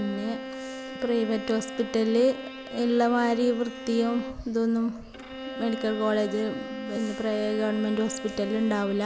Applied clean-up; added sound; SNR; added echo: none; Bowed string instrument; 10 dB; none.